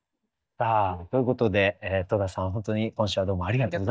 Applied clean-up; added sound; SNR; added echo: neural mask model DeepFilterNet 3.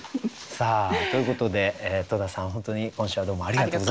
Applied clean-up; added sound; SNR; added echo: none; none; none; none.